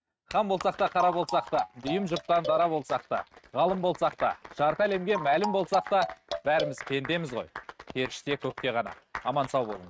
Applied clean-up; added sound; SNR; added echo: neural mask model RNNoise.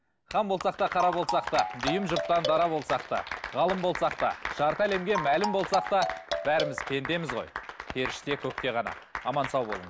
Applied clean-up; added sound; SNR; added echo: none; Marimba, xylophone; 5 dB; none.